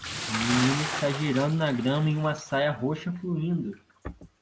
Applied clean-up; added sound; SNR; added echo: none; Bathtub (filling or washing) / Splash, splatter; 8 dB; none.